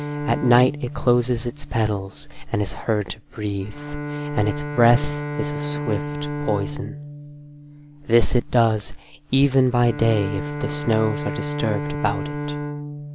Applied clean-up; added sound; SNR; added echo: none; Bowed string instrument; 8 dB; none.